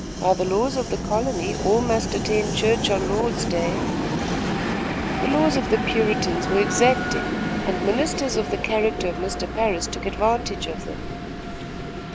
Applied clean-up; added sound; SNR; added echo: none; Train; 2 dB; none.